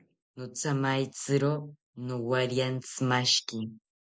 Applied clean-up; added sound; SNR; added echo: none; none; none; none.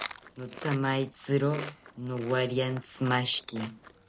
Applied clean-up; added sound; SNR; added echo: none; Chewing, mastication; 13 dB; none.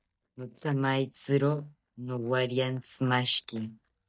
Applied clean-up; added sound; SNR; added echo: neural mask model DeepFilterNet 3.